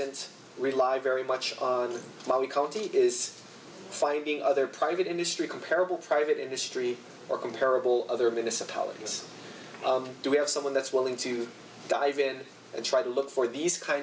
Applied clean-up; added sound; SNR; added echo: none; none; none; none.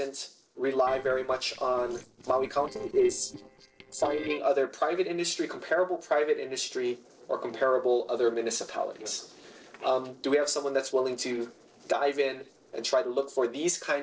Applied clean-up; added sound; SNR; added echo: neural separator model SepFormer DNS4.